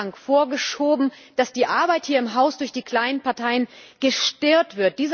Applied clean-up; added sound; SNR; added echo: none; none; none; none.